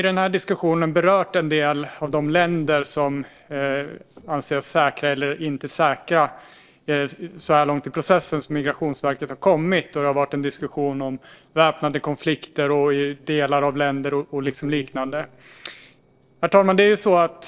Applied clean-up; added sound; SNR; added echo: neural separator model SepFormer DNS4.